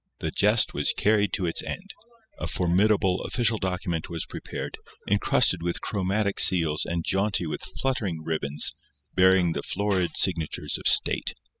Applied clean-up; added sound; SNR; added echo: classical method spectral subtraction.